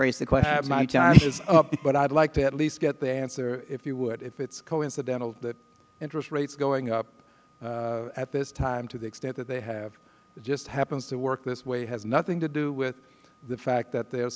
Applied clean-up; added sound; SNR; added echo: none; none; none; none.